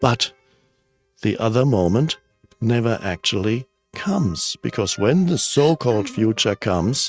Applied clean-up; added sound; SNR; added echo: neural mask model RNNoise.